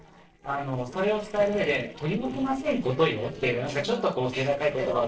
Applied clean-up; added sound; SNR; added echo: neural separator model SepFormer DNS4.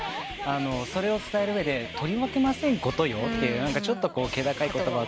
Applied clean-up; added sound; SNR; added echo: none; none; none; none.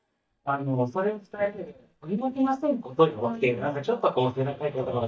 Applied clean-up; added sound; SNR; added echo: neural mask model DeepFilterNet 3.